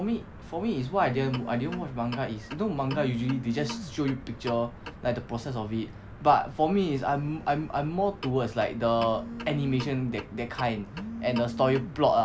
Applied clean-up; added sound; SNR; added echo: none; Clock + Telephone; 13 dB; none.